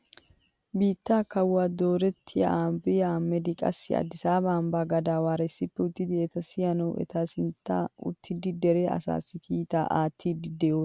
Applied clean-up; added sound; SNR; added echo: none; none; none; none.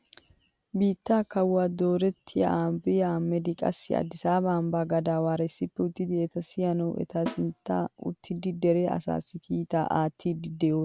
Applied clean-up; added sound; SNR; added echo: none; Snare drum; 14 dB; none.